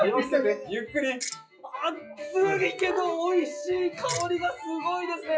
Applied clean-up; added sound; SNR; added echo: classical method WPE with log-MMSE.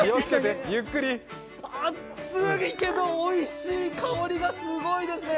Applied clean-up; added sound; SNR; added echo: none; none; none; none.